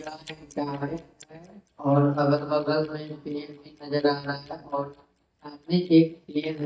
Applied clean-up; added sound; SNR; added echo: neural mask model DeepFilterNet 3.